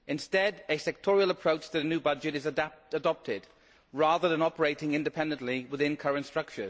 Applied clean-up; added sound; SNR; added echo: none; none; none; none.